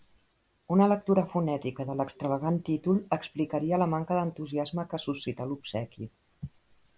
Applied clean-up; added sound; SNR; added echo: none; none; none; none.